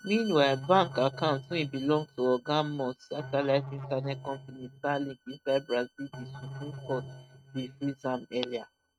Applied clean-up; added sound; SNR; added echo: neural mask model RNNoise.